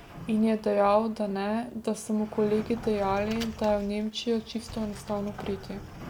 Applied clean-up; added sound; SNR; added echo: none; Sliding door; 15 dB; none.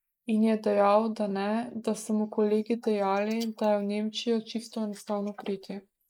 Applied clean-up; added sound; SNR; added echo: neural mask model Resemble Enhance denoiser.